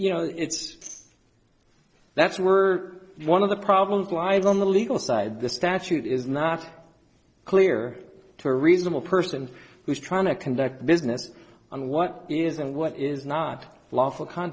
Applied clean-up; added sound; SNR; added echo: neural separator model SepFormer DNS4.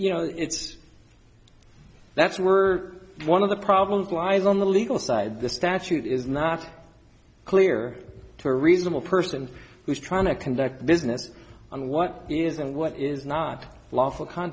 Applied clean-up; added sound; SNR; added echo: none; none; none; none.